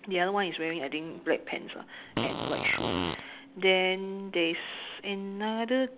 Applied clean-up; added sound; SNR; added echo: none; Fart; 2 dB; none.